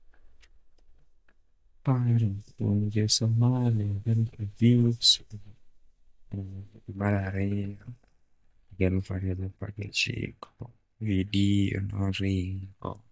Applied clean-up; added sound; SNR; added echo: neural mask model DeepFilterNet 3.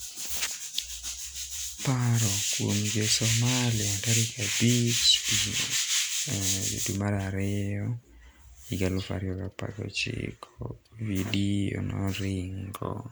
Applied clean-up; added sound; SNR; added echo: none; none; none; none.